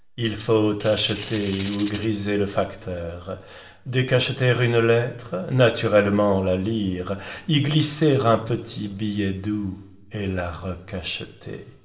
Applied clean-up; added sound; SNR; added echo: none; Tambourine; 14 dB; reverberation time 2.0 s.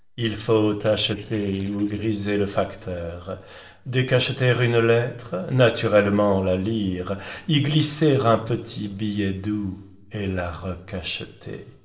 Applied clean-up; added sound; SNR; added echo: neural separator model SepFormer DNS4.